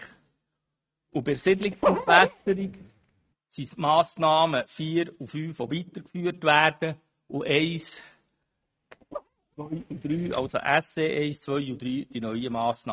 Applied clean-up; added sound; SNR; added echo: neural mask model RNNoise.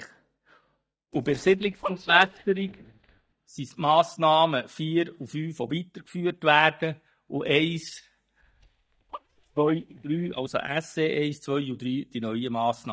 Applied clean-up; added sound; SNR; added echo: neural mask model DeepFilterNet 3.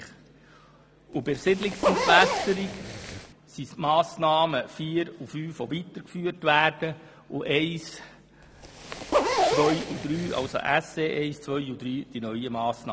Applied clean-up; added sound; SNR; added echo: none; Zipper (clothing); 0 dB; none.